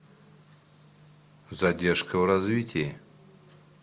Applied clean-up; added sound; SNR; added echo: none; none; none; none.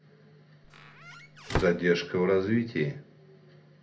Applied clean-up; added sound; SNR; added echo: none; Squeak / Slam / Wood; 6 dB; reverberation time 0.3 s.